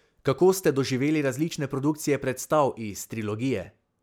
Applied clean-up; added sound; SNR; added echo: none; none; none; none.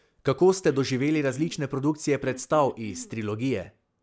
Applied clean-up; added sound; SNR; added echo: none; Cough; 18 dB; none.